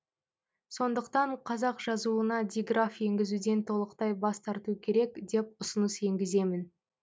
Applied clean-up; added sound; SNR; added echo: none; none; none; none.